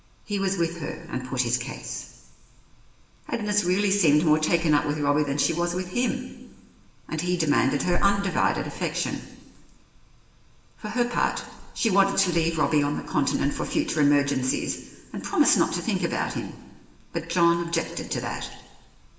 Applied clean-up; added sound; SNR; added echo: none; none; none; reverberation time 1.2 s.